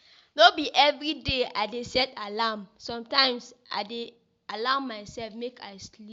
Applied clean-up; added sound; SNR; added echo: none; none; none; none.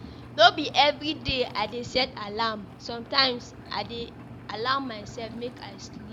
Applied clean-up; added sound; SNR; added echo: none; Engine; 15 dB; none.